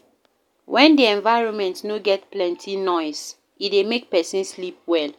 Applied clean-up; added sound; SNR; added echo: none; none; none; none.